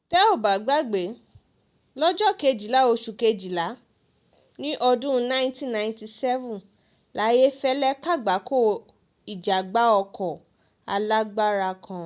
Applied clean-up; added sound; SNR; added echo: none; none; none; none.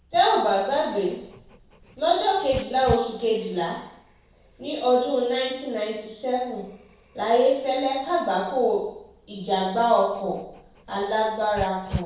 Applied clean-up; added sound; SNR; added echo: none; Dog; 17 dB; reverberation time 0.7 s.